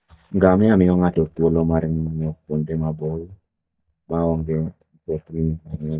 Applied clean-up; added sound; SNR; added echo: neural mask model DeepFilterNet 3.